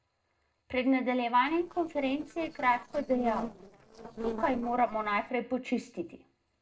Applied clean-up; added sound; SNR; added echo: neural separator model SepFormer DNS4.